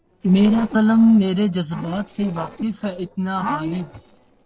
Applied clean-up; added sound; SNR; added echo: neural separator model SepFormer DNS4.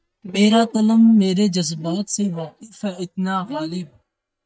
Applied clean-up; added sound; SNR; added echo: neural mask model DeepFilterNet 3.